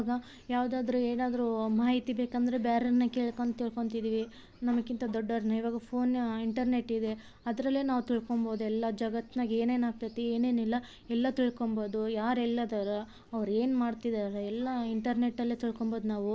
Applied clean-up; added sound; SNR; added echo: none; none; none; none.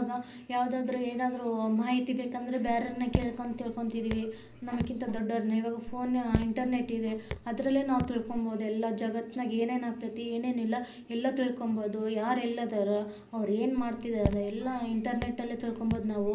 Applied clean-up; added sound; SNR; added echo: none; Raindrop / Drip; 7 dB; reverberation time 0.5 s.